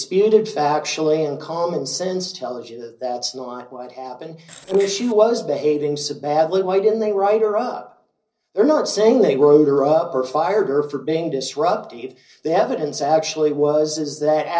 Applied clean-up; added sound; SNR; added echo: neural separator model SepFormer DNS4.